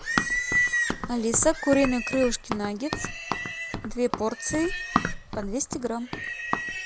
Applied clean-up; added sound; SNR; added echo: none; Livestock, farm animals, working animals + Run; 2 dB; none.